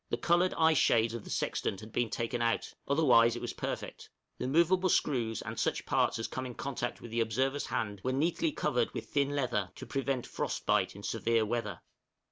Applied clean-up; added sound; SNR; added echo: none; none; none; none.